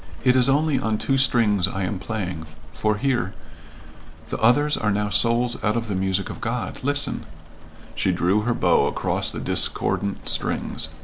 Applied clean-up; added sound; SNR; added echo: none; Rain; 9 dB; none.